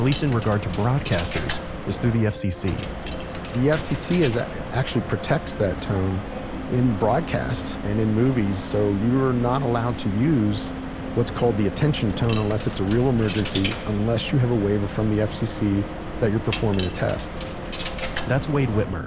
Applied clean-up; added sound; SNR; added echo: none; Coin (dropping); 7 dB; none.